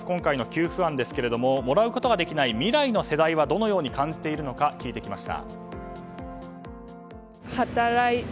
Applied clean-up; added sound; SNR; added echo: none; none; none; none.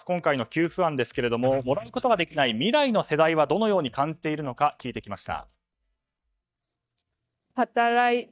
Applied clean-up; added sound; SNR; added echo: neural mask model DeepFilterNet 3.